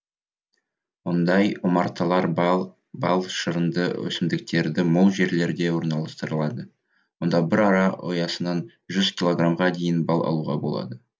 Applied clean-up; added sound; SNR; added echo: none; none; none; none.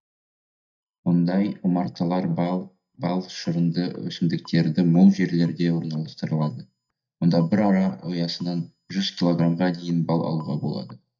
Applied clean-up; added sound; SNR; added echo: neural mask model DeepFilterNet 3.